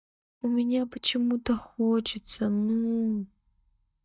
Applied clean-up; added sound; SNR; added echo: neural mask model DeepFilterNet 3.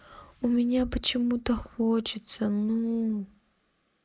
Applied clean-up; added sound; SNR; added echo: neural mask model Resemble Enhance denoiser.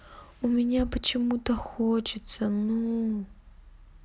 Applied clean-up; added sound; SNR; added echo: none; none; none; none.